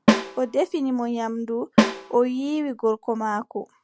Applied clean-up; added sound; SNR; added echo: none; Snare drum; 0 dB; none.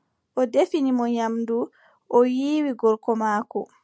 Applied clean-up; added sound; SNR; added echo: none; none; none; none.